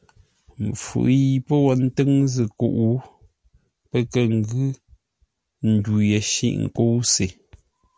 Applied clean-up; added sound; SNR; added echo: none; none; none; none.